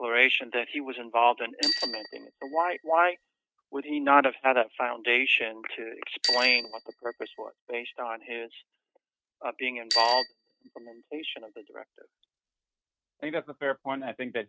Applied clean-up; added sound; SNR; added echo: neural mask model RNNoise.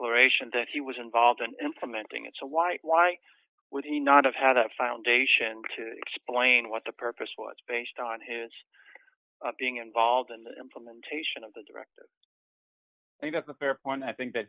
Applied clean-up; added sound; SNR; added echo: neural mask model Resemble Enhance denoiser.